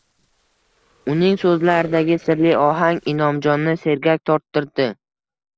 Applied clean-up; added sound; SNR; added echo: neural separator model SepFormer DNS4.